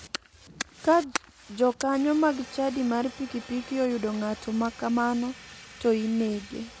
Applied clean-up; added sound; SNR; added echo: none; Fire; 15 dB; none.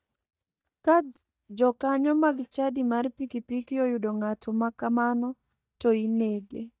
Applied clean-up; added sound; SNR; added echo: neural mask model DeepFilterNet 3.